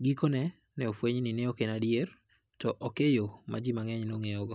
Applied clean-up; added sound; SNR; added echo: none; none; none; none.